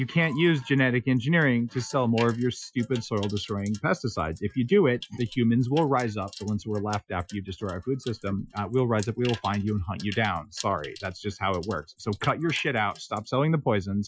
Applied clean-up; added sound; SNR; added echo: classical method Wiener filter.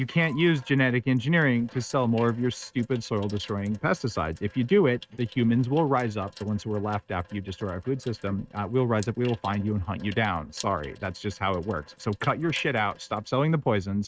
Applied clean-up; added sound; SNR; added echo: neural mask model RNNoise.